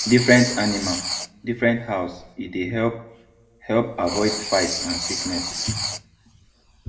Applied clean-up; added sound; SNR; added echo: none; Writing; 7 dB; reverberation time 0.6 s.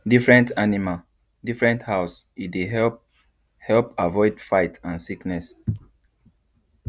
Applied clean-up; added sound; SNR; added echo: none; none; none; none.